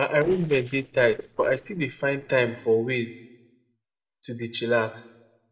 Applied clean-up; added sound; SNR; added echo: neural separator model SepFormer DNS4.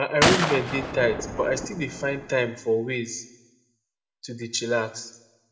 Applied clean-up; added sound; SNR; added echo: none; Gunshot, gunfire; 1 dB; reverberation time 0.7 s.